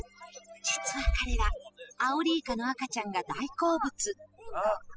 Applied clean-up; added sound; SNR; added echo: classical method spectral subtraction.